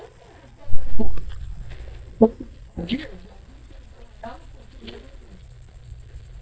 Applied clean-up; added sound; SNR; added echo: neural mask model DeepFilterNet 3.